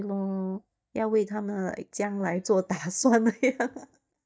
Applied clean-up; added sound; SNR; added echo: neural mask model DeepFilterNet 3.